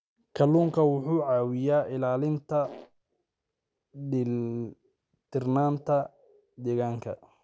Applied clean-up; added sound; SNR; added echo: none; Fart; 17 dB; none.